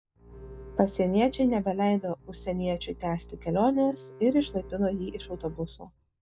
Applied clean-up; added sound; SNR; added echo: none; Bowed string instrument + Bowed string instrument; 18 dB; none.